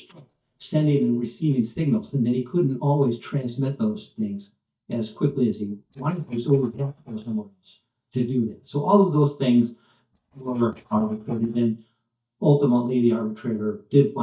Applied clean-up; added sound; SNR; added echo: neural mask model DeepFilterNet 3.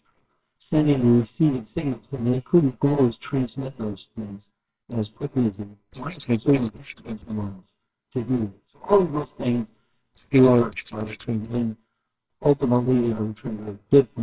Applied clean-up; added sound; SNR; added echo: neural separator model SepFormer WHAMR!.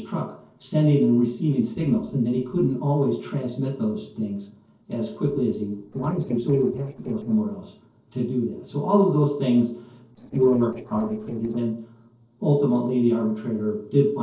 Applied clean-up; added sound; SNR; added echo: neural separator model SepFormer DNS4.